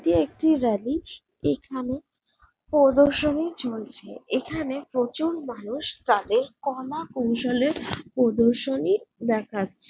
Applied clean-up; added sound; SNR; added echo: none; none; none; none.